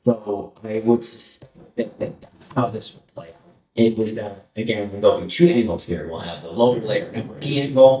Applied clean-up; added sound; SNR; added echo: neural mask model DeepFilterNet 3.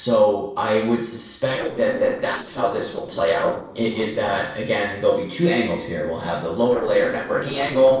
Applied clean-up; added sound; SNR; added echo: neural separator model SepFormer DNS4.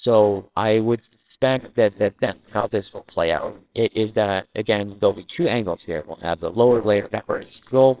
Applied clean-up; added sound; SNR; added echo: neural separator model SepFormer WHAMR!.